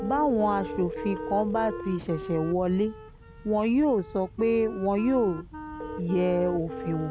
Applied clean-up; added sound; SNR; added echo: none; Wind instrument, woodwind instrument + Telephone; 10 dB; none.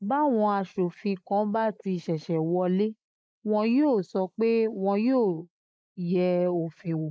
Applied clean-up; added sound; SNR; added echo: neural mask model Resemble Enhance denoiser.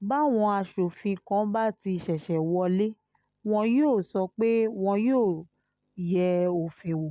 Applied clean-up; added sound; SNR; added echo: none; none; none; none.